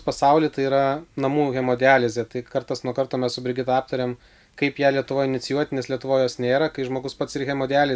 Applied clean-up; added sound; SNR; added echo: none; none; none; none.